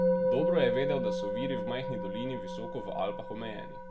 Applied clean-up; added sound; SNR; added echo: none; Musical instrument; -3 dB; none.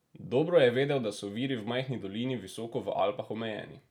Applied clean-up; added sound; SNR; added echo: none; none; none; none.